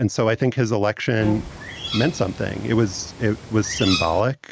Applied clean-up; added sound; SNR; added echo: none; Bird + Bowed string instrument; 9 dB; none.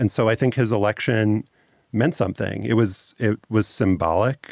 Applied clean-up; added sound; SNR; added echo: none; none; none; none.